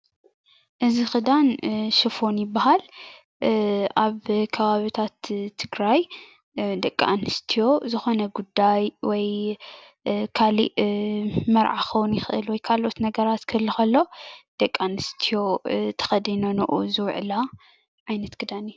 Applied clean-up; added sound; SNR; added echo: none; none; none; none.